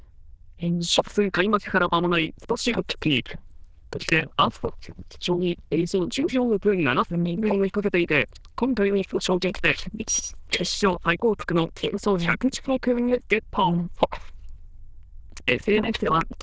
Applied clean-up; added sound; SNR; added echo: neural diffusion model UNIVERSE++.